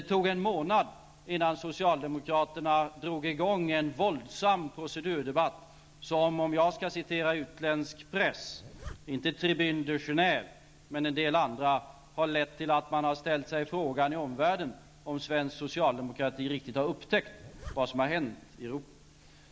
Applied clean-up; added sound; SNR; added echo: none; Zipper (clothing); 19 dB; none.